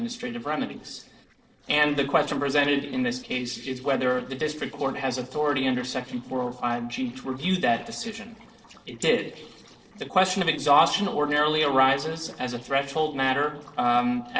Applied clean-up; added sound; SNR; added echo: neural separator model SepFormer DNS4.